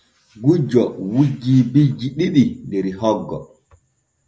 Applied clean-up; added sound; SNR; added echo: none; none; none; none.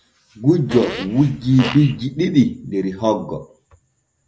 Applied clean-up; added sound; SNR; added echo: none; Fart; 10 dB; none.